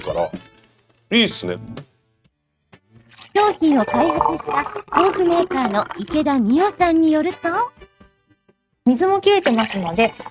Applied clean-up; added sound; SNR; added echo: neural mask model RNNoise.